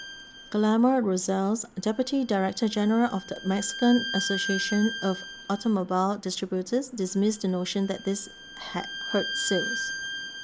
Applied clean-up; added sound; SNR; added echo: none; Bowed string instrument; 10 dB; none.